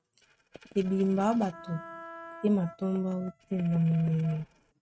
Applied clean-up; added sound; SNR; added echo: neural mask model RNNoise.